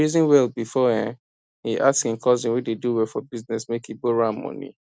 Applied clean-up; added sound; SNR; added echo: none; none; none; none.